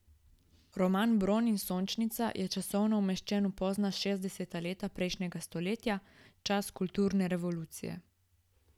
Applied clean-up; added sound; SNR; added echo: none; none; none; none.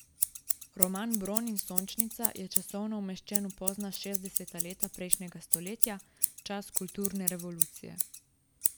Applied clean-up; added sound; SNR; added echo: none; Scissors; -5 dB; none.